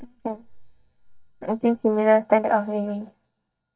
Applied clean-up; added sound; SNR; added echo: neural mask model DeepFilterNet 3.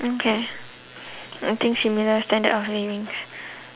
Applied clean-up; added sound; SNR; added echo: none; none; none; none.